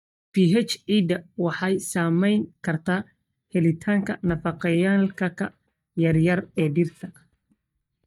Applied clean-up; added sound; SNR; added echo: neural mask model DeepFilterNet 3.